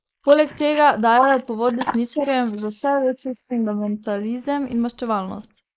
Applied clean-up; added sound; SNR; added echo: neural mask model Resemble Enhance denoiser.